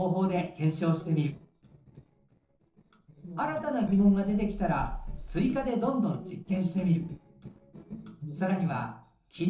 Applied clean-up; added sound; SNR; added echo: neural separator model SepFormer DNS4.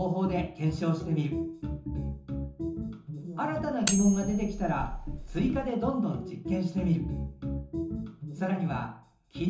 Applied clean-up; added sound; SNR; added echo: none; Cutlery, silverware; 6 dB; reverberation time 0.6 s.